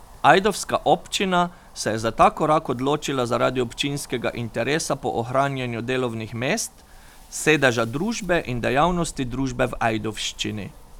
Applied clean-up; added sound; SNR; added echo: none; Wind; 18 dB; none.